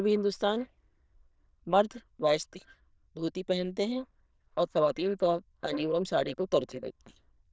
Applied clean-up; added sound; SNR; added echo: neural diffusion model UNIVERSE++.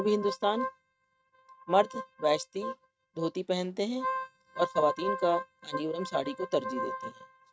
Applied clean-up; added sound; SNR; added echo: neural mask model RNNoise.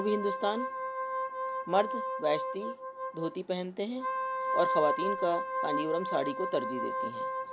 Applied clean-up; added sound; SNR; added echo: none; Wind instrument, woodwind instrument; 1 dB; none.